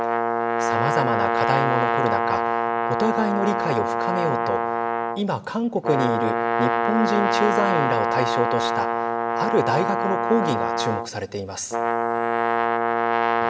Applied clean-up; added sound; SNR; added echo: none; Brass instrument; -3 dB; reverberation time 1.0 s.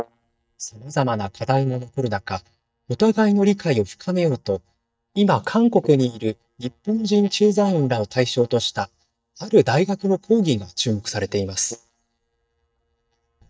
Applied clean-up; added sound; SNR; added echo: neural mask model DeepFilterNet 3.